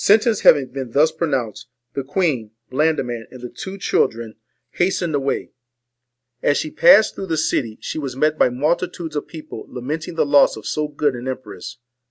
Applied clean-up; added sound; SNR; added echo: none; none; none; none.